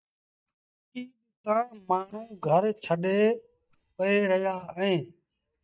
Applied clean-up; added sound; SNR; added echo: neural mask model DeepFilterNet 3.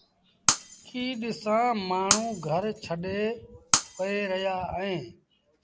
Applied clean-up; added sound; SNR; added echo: none; Shatter; 1 dB; none.